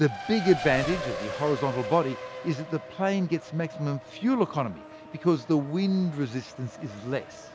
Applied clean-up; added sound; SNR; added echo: none; Race car, auto racing; 11 dB; none.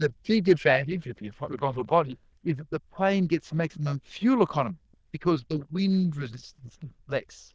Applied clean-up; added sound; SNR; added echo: neural diffusion model UNIVERSE++.